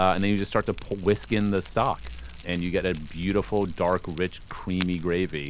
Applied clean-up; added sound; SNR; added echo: none; Fire; 11 dB; none.